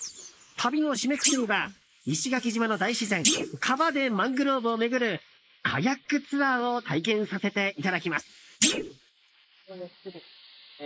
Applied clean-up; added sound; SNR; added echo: neural mask model Resemble Enhance denoiser.